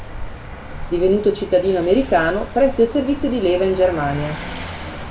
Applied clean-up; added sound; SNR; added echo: none; Vehicle; 11 dB; reverberation time 0.4 s.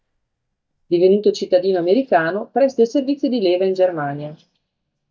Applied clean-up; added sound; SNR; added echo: neural mask model DeepFilterNet 3.